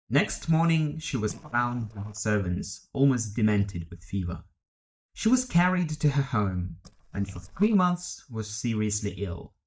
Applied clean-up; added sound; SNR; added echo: neural mask model DeepFilterNet 3.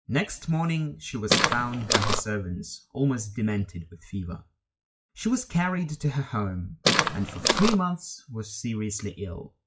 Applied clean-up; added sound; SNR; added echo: classical method WPE with log-MMSE.